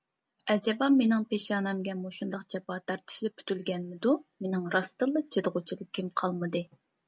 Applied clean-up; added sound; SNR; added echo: none; none; none; none.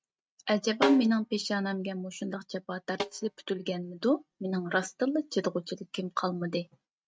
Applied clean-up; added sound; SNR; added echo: neural mask model RNNoise.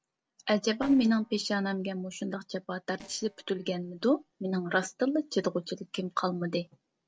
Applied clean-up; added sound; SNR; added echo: neural separator model SepFormer DNS4.